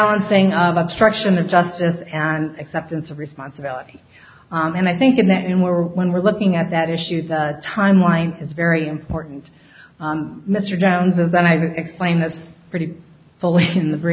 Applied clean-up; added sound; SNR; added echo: none; none; none; none.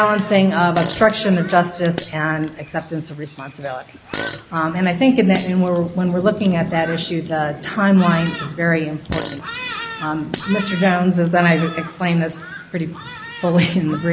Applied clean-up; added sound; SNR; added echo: none; Thunderstorm + Fart; 12 dB; none.